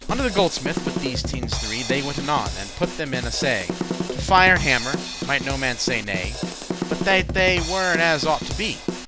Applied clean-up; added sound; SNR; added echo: none; Drum kit; 5 dB; none.